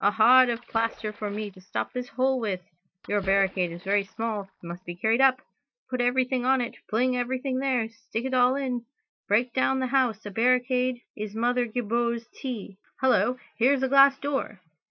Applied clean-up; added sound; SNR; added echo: neural mask model DeepFilterNet 3.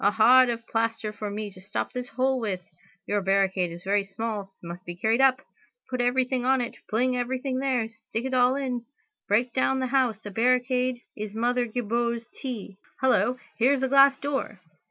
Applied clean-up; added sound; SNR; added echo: none; none; none; none.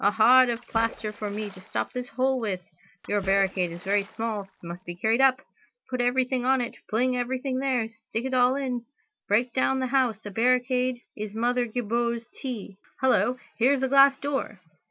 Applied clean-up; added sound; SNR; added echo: none; Splash, splatter; 20 dB; none.